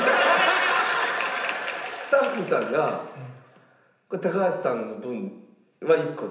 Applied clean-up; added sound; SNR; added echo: none; none; none; reverberation time 0.9 s.